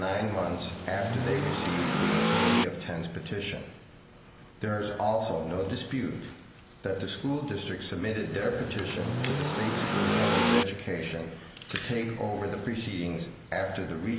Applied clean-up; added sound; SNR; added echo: none; Accelerating, revving, vroom / Car; -3 dB; none.